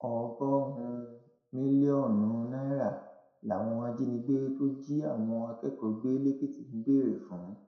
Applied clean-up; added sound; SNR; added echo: none; none; none; reverberation time 0.6 s.